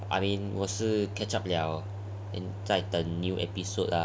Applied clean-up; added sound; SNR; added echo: none; none; none; none.